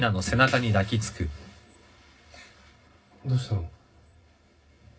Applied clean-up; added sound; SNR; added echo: none; none; none; reverberation time 0.4 s.